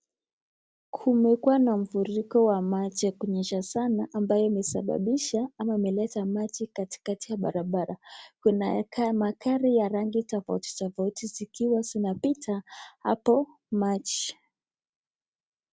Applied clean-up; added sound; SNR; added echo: none; none; none; none.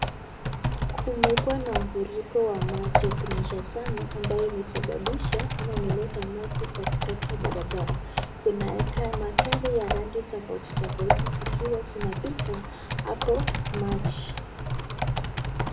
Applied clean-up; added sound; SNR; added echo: none; Typing; -3 dB; reverberation time 0.4 s.